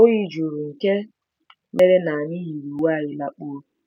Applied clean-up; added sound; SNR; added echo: none; none; none; none.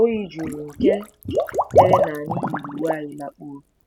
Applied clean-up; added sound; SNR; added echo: none; Water / Liquid; -3 dB; none.